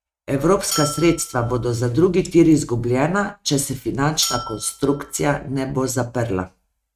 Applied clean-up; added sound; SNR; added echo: neural mask model RNNoise.